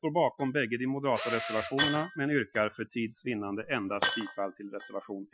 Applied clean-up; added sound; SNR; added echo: classical method Wiener filter.